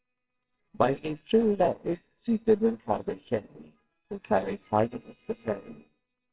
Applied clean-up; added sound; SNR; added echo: neural separator model SepFormer WHAMR!.